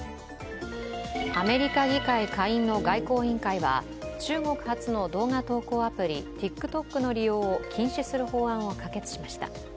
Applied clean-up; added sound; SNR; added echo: none; none; none; none.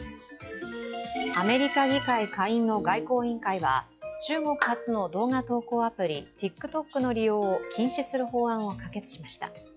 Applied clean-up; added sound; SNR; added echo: classical method log-MMSE.